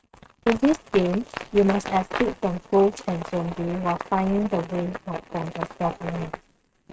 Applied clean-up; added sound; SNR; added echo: neural mask model RNNoise.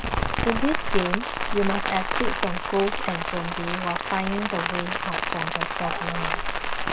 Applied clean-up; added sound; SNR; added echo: none; Rain; -3 dB; none.